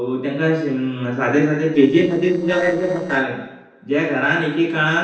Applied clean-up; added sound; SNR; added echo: neural separator model SepFormer DNS4.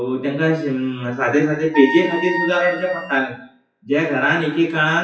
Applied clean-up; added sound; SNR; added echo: classical method WPE with log-MMSE.